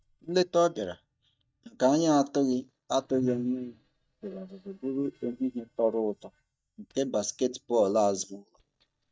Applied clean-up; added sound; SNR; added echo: neural mask model DeepFilterNet 3.